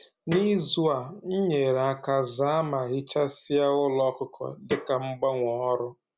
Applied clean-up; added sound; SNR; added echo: none; Snare drum; 15 dB; none.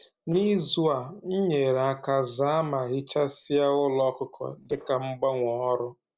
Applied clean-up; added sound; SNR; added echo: neural separator model SepFormer DNS4.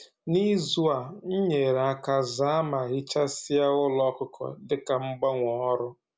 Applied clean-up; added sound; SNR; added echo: none; none; none; none.